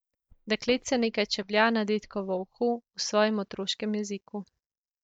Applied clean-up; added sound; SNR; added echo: neural mask model DeepFilterNet 3.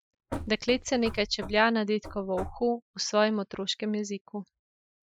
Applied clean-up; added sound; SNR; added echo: classical method Wiener filter.